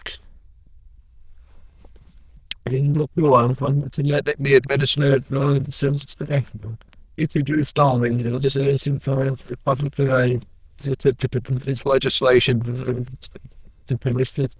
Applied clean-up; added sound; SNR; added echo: neural diffusion model UNIVERSE++.